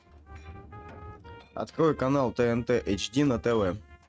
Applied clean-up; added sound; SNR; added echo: neural mask model RNNoise.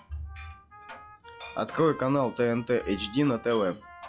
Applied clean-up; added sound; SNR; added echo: classical method log-MMSE.